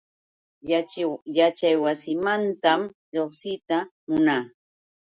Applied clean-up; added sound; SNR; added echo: none; none; none; none.